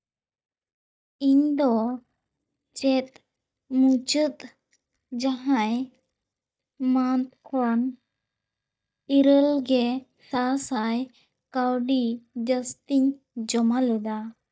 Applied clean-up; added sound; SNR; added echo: neural mask model DeepFilterNet 3.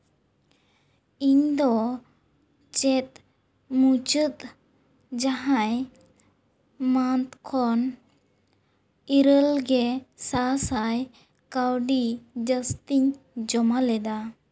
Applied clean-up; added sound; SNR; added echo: none; none; none; none.